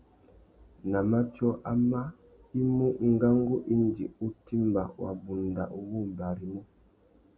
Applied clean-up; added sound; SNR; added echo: none; none; none; none.